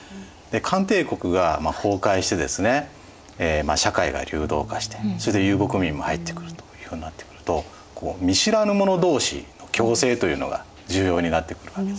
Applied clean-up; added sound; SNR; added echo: none; Electric guitar; 11 dB; none.